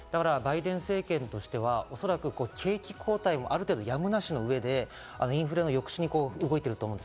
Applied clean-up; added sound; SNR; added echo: none; none; none; none.